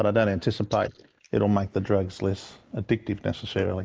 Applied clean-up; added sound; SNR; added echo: neural mask model Resemble Enhance denoiser.